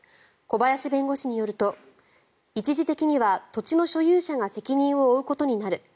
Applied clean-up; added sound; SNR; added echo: none; none; none; none.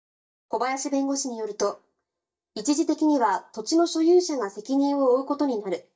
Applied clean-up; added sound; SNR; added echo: neural mask model DeepFilterNet 3.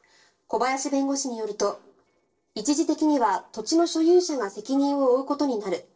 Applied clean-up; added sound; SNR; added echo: neural separator model SepFormer DNS4.